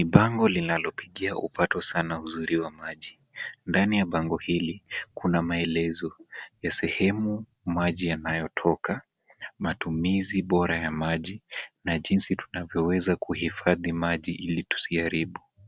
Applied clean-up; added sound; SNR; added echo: none; none; none; none.